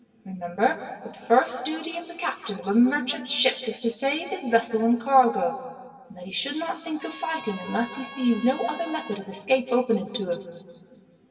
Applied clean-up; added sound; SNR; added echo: none; Trumpet; 16 dB; reverberation time 2.0 s.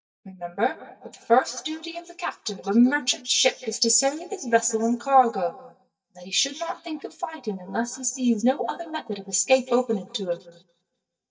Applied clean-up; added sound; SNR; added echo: neural mask model DeepFilterNet 3.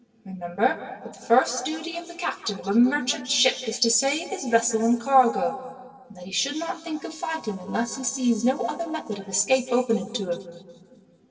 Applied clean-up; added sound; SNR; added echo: neural separator model SepFormer DNS4.